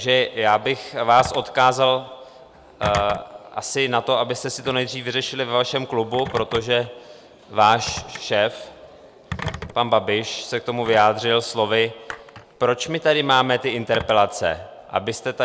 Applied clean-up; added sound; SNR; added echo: none; Telephone; 17 dB; none.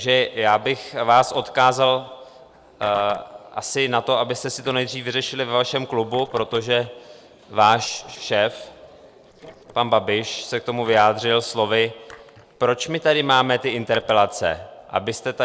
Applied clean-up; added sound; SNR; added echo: neural separator model SepFormer DNS4.